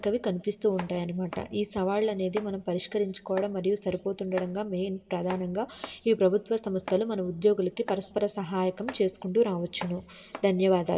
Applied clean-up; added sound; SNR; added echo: none; Domestic sounds, home sounds; 18 dB; reverberation time 1.0 s.